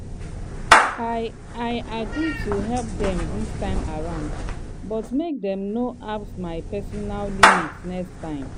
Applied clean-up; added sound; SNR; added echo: none; Meow / Clapping; -4 dB; none.